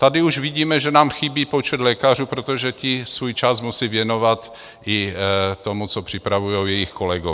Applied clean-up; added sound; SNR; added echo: none; none; none; none.